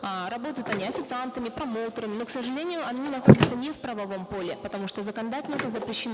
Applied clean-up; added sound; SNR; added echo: none; Slam; -3 dB; none.